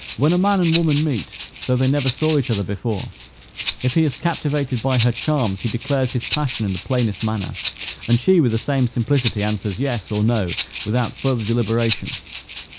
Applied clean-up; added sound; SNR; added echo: none; Rattle (instrument); 8 dB; none.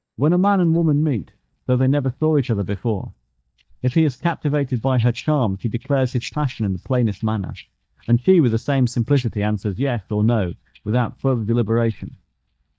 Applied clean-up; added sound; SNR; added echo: neural mask model DeepFilterNet 3.